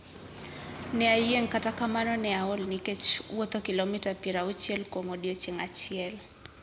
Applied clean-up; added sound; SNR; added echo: none; Motor vehicle (road); 14 dB; none.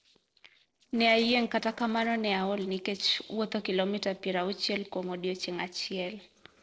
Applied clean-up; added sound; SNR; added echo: neural separator model SepFormer DNS4.